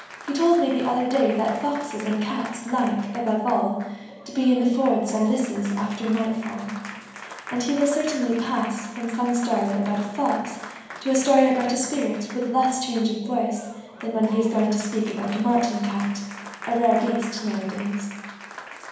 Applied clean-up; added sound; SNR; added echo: none; Applause; 16 dB; reverberation time 1.0 s.